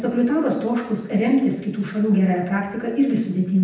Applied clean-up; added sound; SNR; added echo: none; none; none; reverberation time 0.9 s.